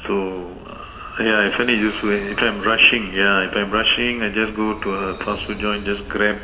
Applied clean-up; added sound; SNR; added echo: none; Vehicle; 17 dB; reverberation time 2.7 s.